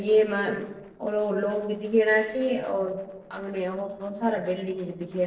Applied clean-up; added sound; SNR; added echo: neural separator model SepFormer DNS4.